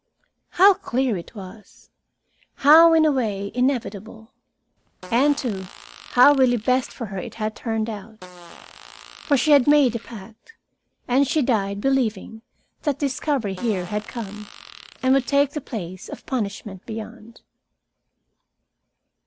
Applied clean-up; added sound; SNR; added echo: none; Fart; 19 dB; none.